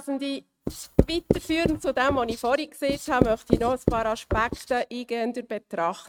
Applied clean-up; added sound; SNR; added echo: neural mask model RNNoise.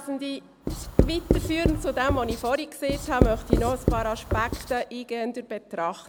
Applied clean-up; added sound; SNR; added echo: none; Writing; -2 dB; none.